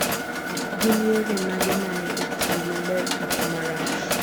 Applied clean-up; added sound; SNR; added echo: none; Mechanisms; -1 dB; none.